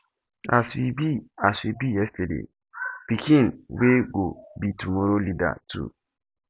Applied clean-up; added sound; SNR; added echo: none; none; none; none.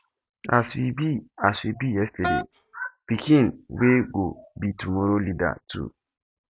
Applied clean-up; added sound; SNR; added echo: neural mask model RNNoise.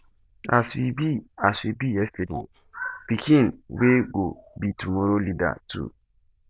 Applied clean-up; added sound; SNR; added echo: neural diffusion model UNIVERSE++.